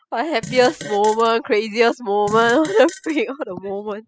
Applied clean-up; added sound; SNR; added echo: classical method spectral subtraction.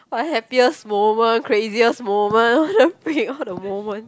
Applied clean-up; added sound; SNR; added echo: none; none; none; none.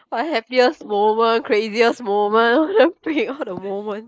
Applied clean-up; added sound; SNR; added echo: neural mask model Resemble Enhance denoiser.